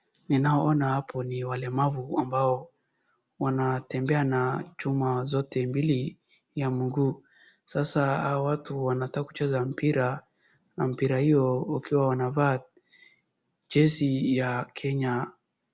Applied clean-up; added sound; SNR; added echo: none; none; none; none.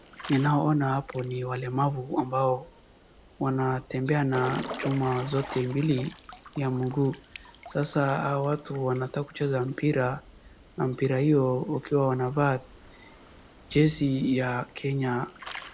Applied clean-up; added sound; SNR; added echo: none; Drip / Trickle, dribble / Water / Splash, splatter; 17 dB; none.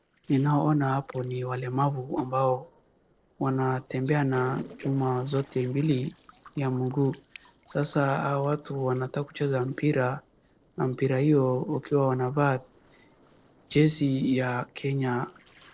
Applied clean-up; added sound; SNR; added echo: neural separator model SepFormer DNS4.